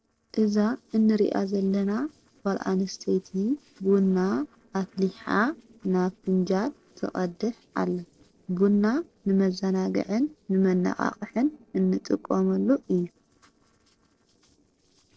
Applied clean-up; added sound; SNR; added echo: neural separator model SepFormer DNS4.